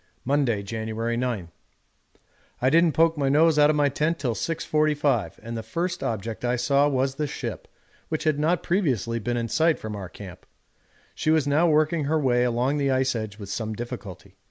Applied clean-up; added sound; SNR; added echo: none; none; none; none.